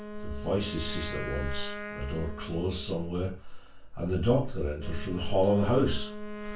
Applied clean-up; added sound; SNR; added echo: none; Wind instrument, woodwind instrument; 12 dB; reverberation time 0.3 s.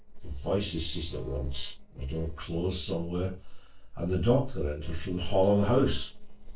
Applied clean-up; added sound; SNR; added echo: neural separator model SepFormer DNS4.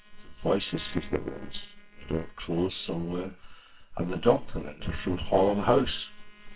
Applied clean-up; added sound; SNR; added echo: neural separator model SepFormer WHAMR!.